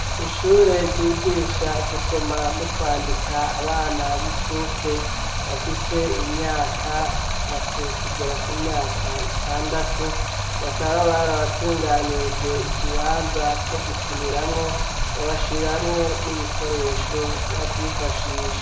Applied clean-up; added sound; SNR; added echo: none; Stream; -1 dB; reverberation time 0.8 s.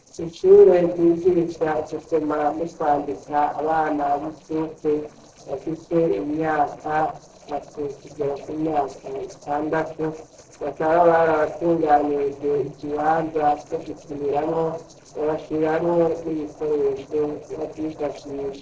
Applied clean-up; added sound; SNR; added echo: neural separator model SepFormer DNS4.